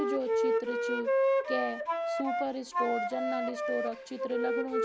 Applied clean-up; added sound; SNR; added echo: none; Wind instrument, woodwind instrument; -5 dB; none.